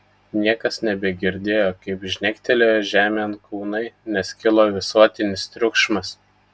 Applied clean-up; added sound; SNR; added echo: none; none; none; none.